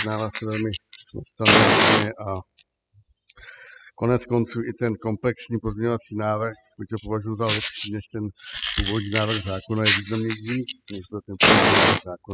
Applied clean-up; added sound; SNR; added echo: classical method spectral subtraction.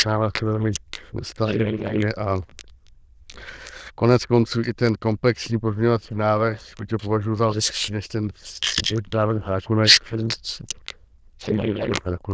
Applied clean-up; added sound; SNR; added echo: neural diffusion model UNIVERSE++.